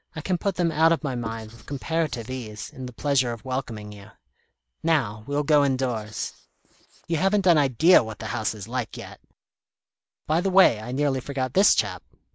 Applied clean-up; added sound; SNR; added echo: neural mask model Resemble Enhance denoiser.